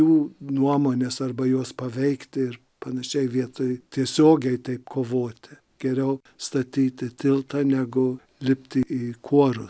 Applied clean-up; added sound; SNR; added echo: none; none; none; none.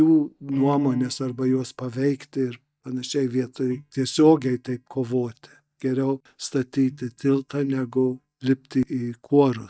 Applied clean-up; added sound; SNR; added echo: neural mask model DeepFilterNet 3.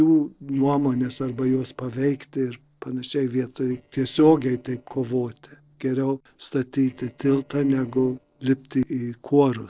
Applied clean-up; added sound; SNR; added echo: neural separator model SepFormer DNS4.